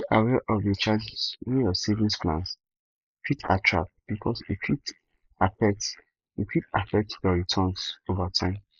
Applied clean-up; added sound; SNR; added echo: neural mask model Resemble Enhance denoiser.